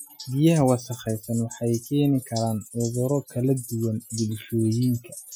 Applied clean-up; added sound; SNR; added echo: classical method Wiener filter.